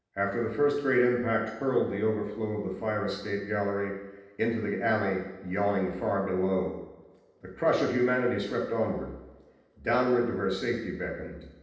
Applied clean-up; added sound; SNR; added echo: none; none; none; reverberation time 0.9 s.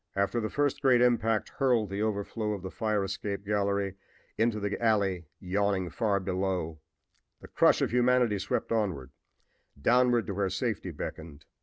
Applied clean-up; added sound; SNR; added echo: none; none; none; none.